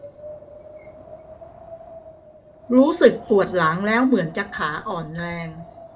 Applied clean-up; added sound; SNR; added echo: none; Wind; 19 dB; reverberation time 0.4 s.